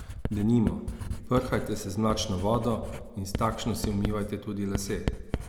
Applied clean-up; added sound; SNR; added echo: none; Writing; 6 dB; none.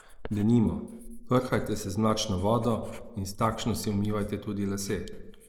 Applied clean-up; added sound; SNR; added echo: neural mask model Resemble Enhance denoiser.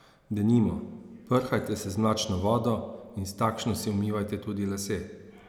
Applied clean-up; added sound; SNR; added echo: none; none; none; none.